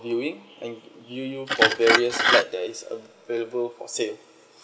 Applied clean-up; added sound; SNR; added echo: none; Glass; -3 dB; none.